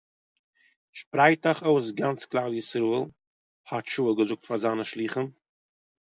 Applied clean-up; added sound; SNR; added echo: none; none; none; none.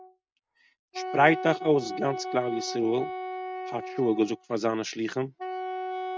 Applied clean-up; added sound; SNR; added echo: neural mask model RNNoise.